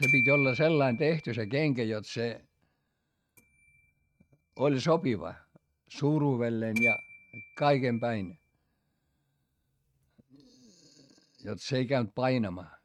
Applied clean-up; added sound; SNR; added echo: neural mask model RNNoise.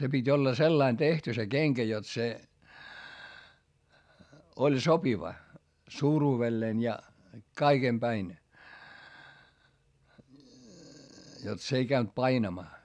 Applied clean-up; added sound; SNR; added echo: none; none; none; none.